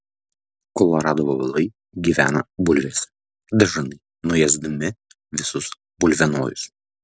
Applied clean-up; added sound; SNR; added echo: none; none; none; none.